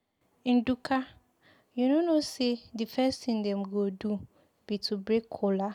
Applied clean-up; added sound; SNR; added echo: none; none; none; none.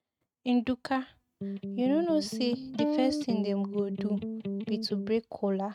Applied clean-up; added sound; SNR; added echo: neural mask model RNNoise.